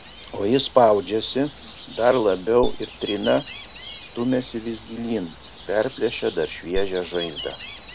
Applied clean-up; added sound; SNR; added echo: none; Gull, seagull; 11 dB; none.